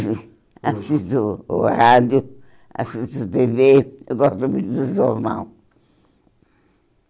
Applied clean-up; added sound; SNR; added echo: none; none; none; none.